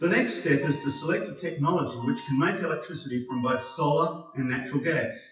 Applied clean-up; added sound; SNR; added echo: classical method WPE with log-MMSE.